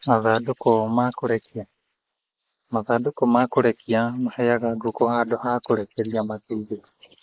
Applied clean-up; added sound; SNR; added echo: neural mask model Resemble Enhance denoiser.